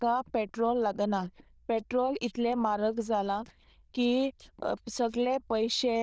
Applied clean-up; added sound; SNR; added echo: neural diffusion model UNIVERSE++.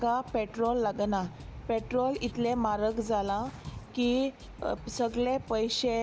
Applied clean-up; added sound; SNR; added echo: none; Drum kit; 17 dB; none.